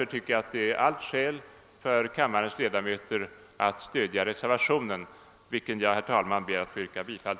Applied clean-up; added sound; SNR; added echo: none; none; none; none.